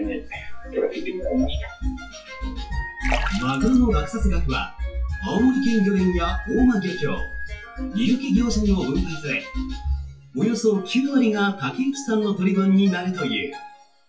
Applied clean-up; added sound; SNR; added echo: classical method WPE with log-MMSE.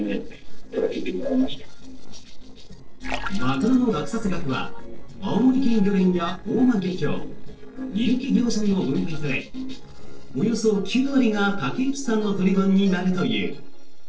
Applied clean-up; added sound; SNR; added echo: neural separator model SepFormer DNS4.